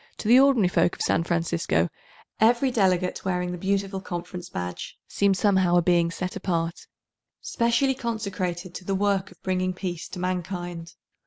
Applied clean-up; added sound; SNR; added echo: none; none; none; none.